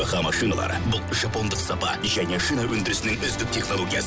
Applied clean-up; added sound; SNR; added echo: none; none; none; none.